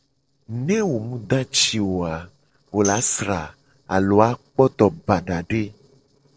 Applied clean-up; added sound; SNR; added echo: neural separator model SepFormer DNS4.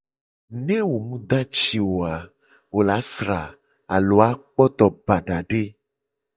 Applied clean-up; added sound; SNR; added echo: neural mask model DeepFilterNet 3.